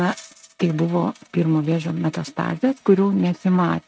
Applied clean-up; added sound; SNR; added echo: neural mask model RNNoise.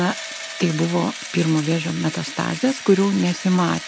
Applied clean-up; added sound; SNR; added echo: none; Engine / Drill; 12 dB; none.